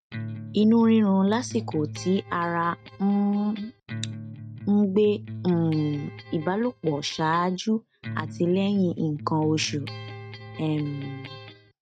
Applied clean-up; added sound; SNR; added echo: neural mask model RNNoise.